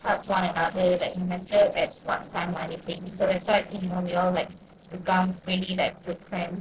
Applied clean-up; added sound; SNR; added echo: neural separator model SepFormer DNS4.